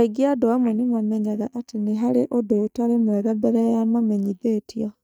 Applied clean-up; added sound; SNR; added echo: neural mask model DeepFilterNet 3.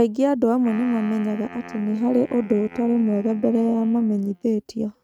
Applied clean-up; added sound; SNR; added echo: neural mask model RNNoise.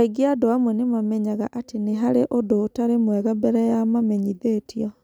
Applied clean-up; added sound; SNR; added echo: none; none; none; none.